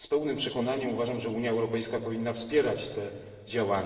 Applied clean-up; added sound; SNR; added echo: none; none; none; reverberation time 1.9 s.